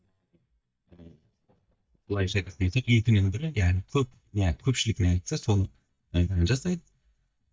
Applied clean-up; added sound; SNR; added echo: neural mask model DeepFilterNet 3.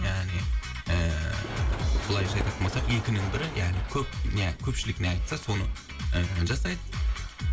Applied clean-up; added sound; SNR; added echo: none; Run; 14 dB; reverberation time 0.2 s.